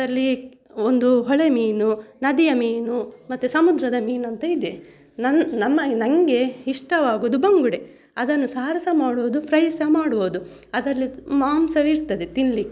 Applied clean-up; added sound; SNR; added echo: none; none; none; none.